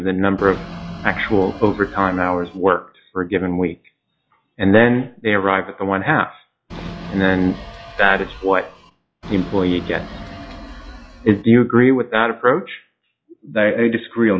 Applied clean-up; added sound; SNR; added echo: classical method log-MMSE.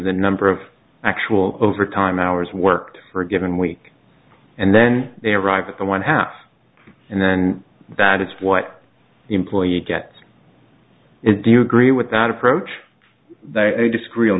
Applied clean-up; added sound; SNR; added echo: none; none; none; none.